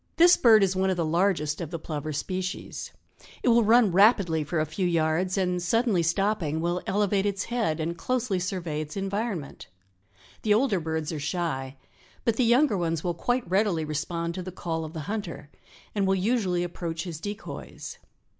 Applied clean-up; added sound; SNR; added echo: none; none; none; none.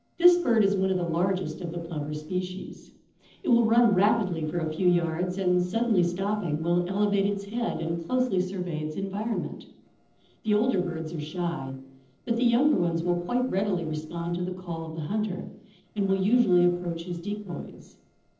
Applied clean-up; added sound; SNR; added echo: neural separator model SepFormer DNS4.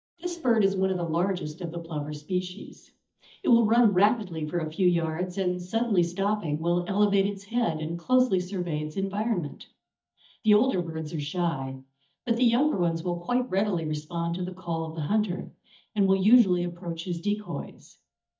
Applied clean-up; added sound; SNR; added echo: neural mask model DeepFilterNet 3.